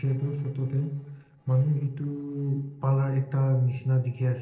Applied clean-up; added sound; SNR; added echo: neural separator model SepFormer DNS4.